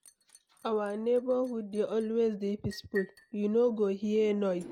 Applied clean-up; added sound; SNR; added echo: neural mask model RNNoise.